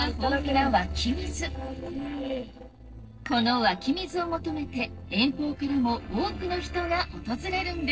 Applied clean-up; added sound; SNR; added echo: neural separator model SepFormer DNS4.